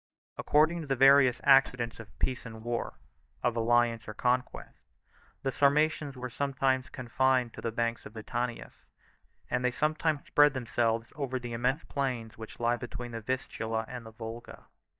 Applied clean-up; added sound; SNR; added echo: neural mask model DeepFilterNet 3.